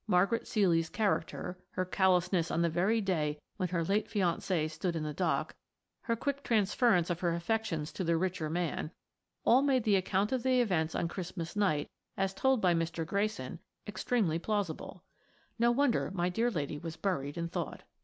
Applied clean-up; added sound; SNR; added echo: none; none; none; none.